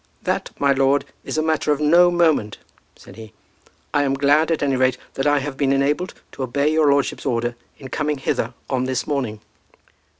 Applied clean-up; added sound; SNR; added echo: none; none; none; none.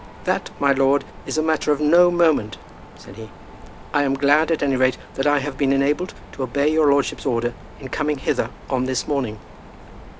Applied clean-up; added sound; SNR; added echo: none; Mechanisms; 18 dB; none.